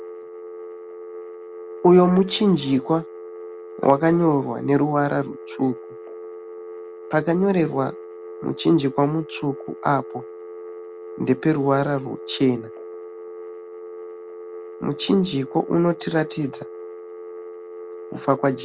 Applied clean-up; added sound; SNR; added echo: none; Telephone; 13 dB; none.